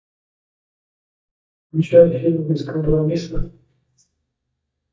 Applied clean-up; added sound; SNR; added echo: neural mask model DeepFilterNet 3.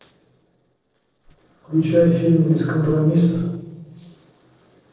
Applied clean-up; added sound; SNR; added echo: neural separator model SepFormer DNS4.